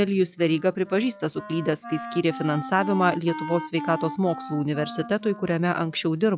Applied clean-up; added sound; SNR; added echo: classical method log-MMSE.